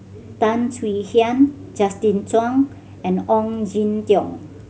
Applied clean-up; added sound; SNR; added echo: none; none; none; none.